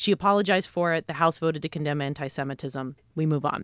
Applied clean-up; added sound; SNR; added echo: none; none; none; none.